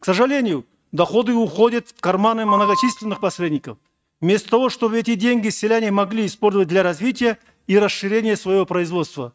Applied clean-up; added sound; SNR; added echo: neural mask model RNNoise.